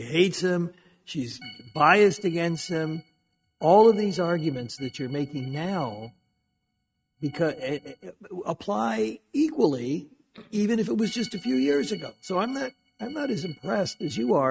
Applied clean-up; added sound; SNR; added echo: neural mask model RNNoise.